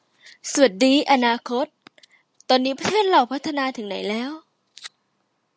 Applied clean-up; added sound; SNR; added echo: none; none; none; none.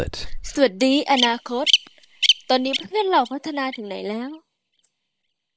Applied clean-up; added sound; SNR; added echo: neural mask model DeepFilterNet 3.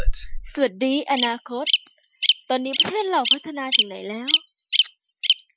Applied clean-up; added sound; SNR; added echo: classical method Wiener filter.